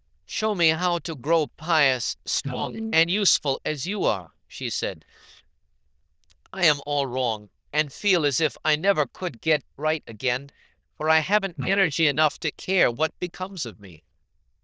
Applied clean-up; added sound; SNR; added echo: neural diffusion model UNIVERSE++.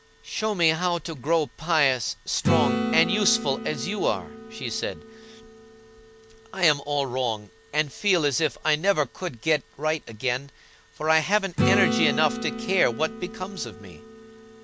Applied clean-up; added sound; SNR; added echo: none; Acoustic guitar / Strum; 6 dB; none.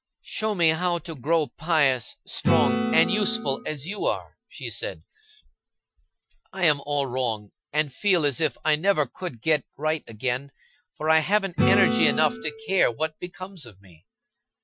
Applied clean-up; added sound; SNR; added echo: classical method Wiener filter.